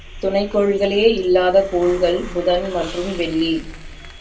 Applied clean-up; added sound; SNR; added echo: none; Hiss; 15 dB; reverberation time 0.2 s.